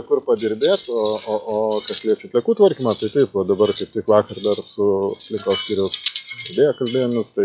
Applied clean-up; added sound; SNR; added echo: classical method log-MMSE.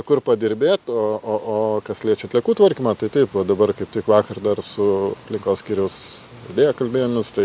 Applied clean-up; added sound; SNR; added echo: none; none; none; none.